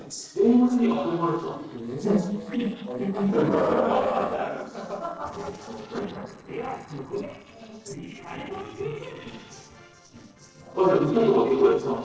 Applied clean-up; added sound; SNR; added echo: neural separator model SepFormer DNS4.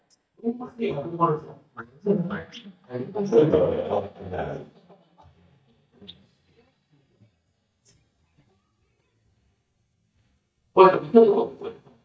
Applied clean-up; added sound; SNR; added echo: neural mask model DeepFilterNet 3.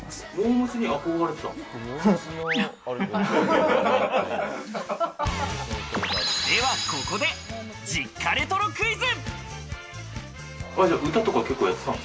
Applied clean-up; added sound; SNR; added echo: none; none; none; none.